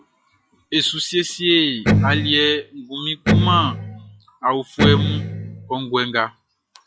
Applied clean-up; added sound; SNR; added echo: classical method log-MMSE.